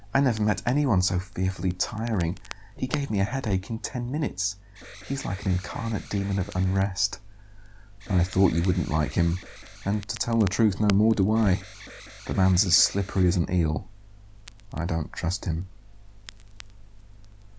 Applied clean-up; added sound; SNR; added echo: none; Alarm + Crackle; 16 dB; none.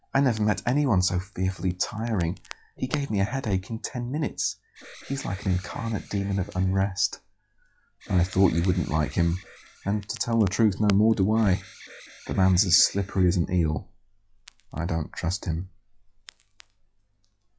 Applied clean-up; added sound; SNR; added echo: classical method log-MMSE.